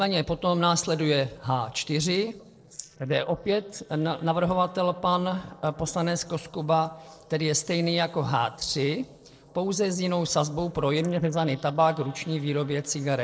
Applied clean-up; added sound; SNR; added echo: neural separator model SepFormer DNS4.